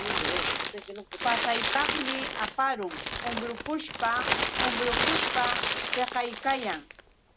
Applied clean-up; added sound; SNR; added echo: none; Crumpling, crinkling; -3 dB; none.